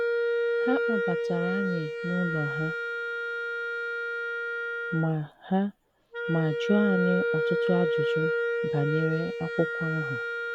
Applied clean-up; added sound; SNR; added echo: none; Wind instrument, woodwind instrument; -1 dB; none.